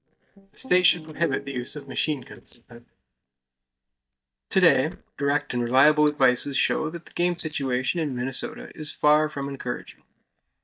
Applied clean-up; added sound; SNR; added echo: neural mask model DeepFilterNet 3.